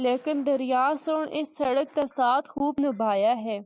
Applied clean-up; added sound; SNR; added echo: none; none; none; none.